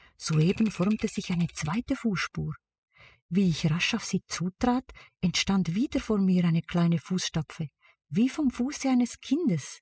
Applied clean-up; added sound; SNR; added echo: classical method spectral subtraction.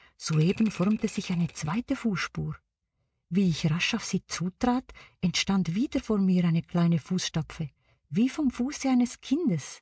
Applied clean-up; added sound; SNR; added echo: neural mask model RNNoise.